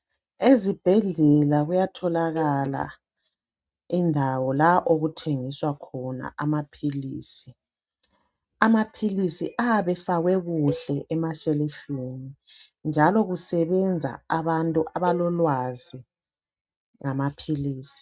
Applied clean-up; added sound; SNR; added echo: neural mask model RNNoise.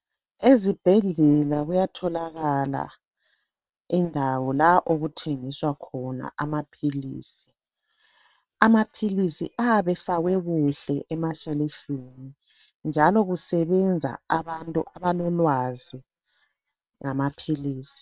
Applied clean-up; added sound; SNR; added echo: neural separator model SepFormer WHAM!.